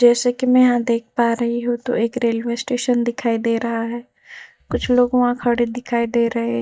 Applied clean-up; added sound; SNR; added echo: neural mask model DeepFilterNet 3.